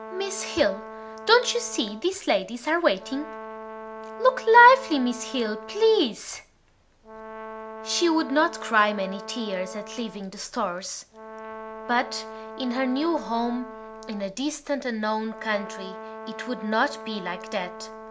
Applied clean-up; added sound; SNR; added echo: none; Brass instrument; 14 dB; none.